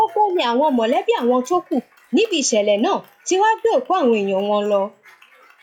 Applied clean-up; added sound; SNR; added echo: classical method log-MMSE.